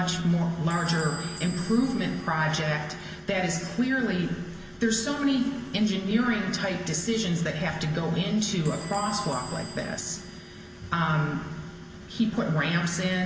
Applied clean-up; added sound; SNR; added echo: none; Door / Bell; 20 dB; reverberation time 1.5 s.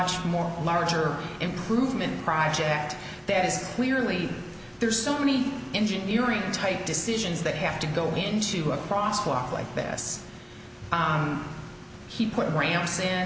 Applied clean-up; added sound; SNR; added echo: none; none; none; none.